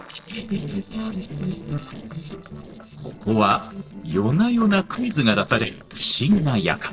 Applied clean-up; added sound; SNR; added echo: neural separator model SepFormer DNS4.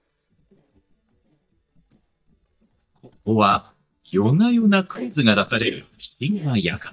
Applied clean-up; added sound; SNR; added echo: neural mask model DeepFilterNet 3.